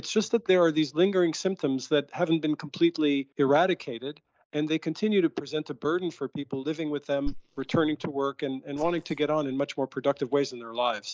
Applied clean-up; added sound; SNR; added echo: neural mask model Resemble Enhance denoiser.